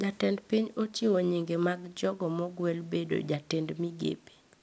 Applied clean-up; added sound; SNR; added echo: none; none; none; none.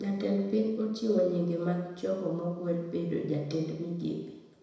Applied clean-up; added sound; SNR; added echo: none; none; none; reverberation time 1.0 s.